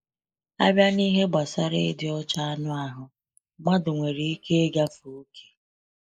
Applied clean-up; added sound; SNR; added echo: neural mask model Resemble Enhance denoiser.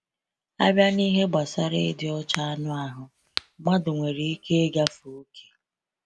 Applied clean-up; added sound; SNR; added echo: none; Crack; 13 dB; none.